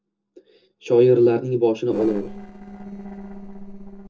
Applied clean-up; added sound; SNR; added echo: neural separator model SepFormer DNS4.